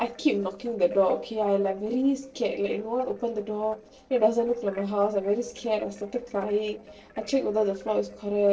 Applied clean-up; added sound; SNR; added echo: neural separator model SepFormer DNS4.